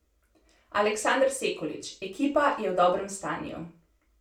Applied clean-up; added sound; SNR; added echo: none; none; none; reverberation time 0.3 s.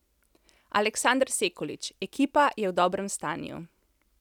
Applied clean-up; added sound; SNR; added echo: none; none; none; none.